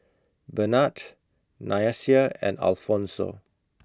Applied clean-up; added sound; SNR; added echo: none; none; none; none.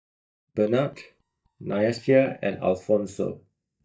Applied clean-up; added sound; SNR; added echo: neural mask model DeepFilterNet 3.